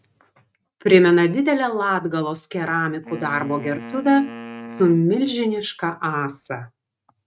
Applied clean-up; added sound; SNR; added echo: neural mask model RNNoise.